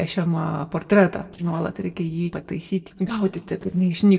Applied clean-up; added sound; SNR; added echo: neural separator model SepFormer DNS4.